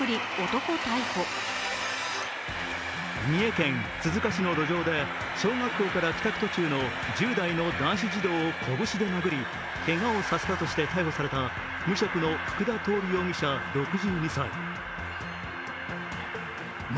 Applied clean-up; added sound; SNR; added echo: none; Train; 4 dB; none.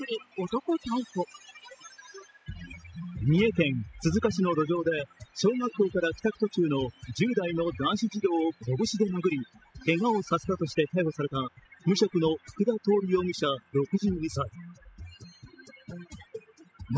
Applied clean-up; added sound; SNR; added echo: classical method spectral subtraction.